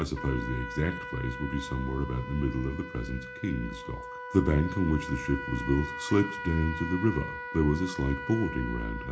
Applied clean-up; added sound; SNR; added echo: none; Trumpet; 10 dB; reverberation time 0.4 s.